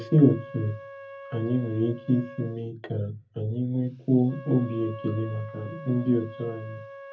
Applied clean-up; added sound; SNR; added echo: none; Wind instrument, woodwind instrument; 17 dB; reverberation time 0.3 s.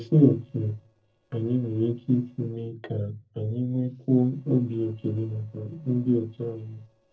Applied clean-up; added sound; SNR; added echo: neural separator model SepFormer DNS4.